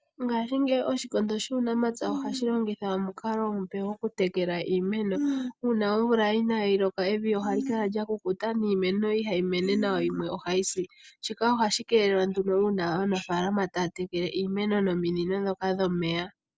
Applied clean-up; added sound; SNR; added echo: none; none; none; none.